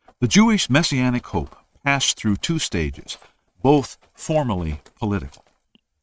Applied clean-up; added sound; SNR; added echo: neural mask model RNNoise.